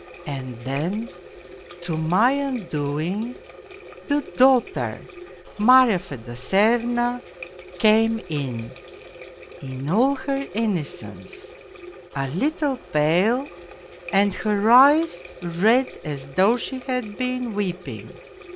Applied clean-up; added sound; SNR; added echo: none; Water tap, faucet; 18 dB; none.